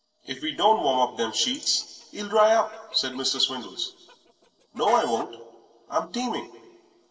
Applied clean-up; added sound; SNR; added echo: neural separator model SepFormer DNS4.